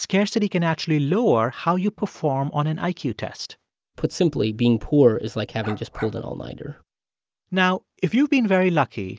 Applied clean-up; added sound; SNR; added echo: none; Bark; 16 dB; none.